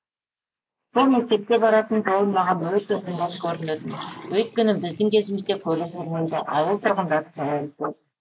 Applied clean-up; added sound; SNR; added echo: neural mask model Resemble Enhance denoiser.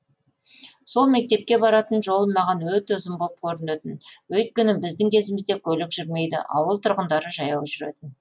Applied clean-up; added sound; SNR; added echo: none; none; none; none.